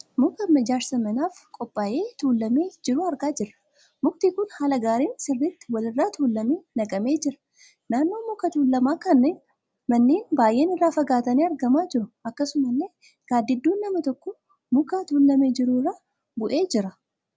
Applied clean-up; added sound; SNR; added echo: none; none; none; none.